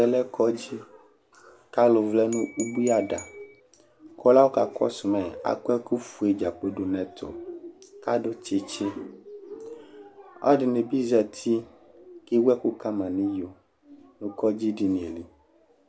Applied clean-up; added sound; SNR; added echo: none; Glass / Bell; 16 dB; none.